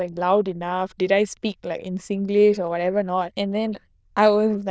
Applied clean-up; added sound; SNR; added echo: neural diffusion model UNIVERSE++.